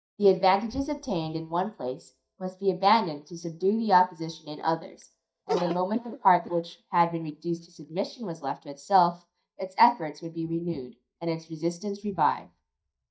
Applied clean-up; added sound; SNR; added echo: neural mask model DeepFilterNet 3.